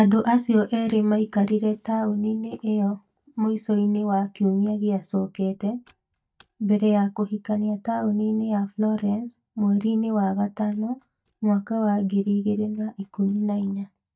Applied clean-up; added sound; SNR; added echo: neural mask model DeepFilterNet 3.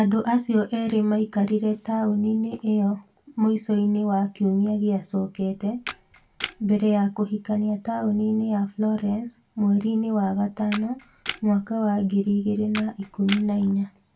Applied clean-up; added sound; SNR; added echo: none; Camera; 14 dB; reverberation time 0.2 s.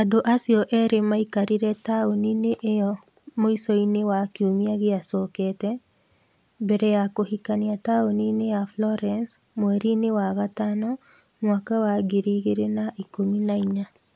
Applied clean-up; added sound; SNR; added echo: none; none; none; none.